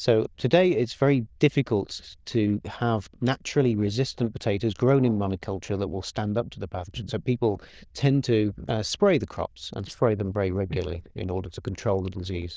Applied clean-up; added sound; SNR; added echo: neural diffusion model UNIVERSE++.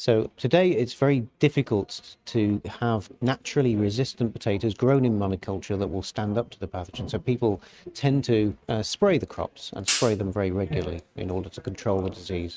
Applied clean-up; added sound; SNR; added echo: neural mask model RNNoise.